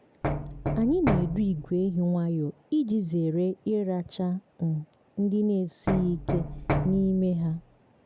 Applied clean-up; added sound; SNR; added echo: none; Knock; 4 dB; none.